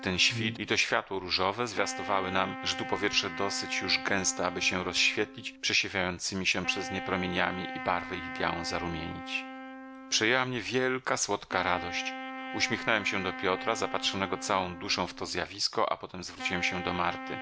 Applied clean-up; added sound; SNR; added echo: none; Brass instrument + Wind instrument, woodwind instrument; 10 dB; none.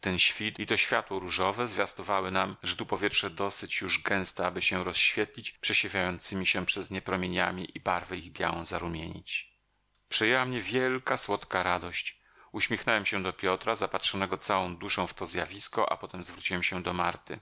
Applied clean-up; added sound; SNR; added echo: none; none; none; none.